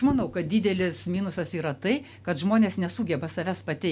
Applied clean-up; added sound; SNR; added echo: none; none; none; none.